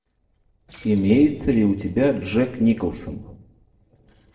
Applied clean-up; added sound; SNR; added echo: neural separator model SepFormer DNS4.